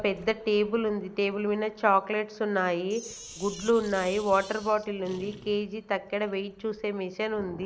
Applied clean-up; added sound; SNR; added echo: none; Sink (filling or washing); 20 dB; none.